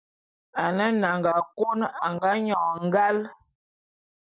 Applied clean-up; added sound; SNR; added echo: none; none; none; none.